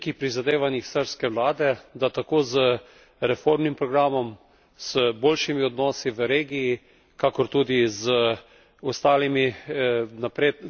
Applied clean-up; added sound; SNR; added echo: none; none; none; none.